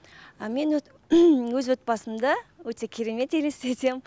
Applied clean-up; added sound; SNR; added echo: none; none; none; none.